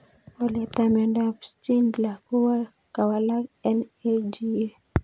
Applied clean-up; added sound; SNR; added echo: none; none; none; none.